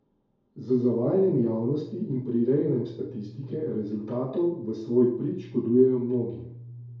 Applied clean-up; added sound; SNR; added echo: none; none; none; reverberation time 2.3 s.